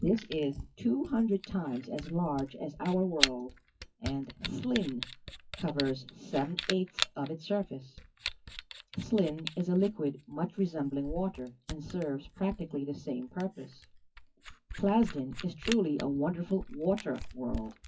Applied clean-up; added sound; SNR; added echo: classical method WPE with log-MMSE.